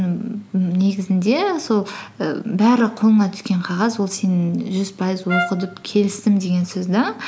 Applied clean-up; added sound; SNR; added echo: none; Trumpet; 8 dB; none.